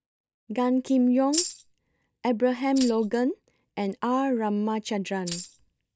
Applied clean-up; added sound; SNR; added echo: neural mask model DeepFilterNet 3.